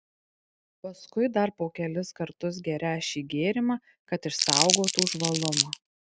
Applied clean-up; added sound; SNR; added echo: none; Crumpling, crinkling; -3 dB; none.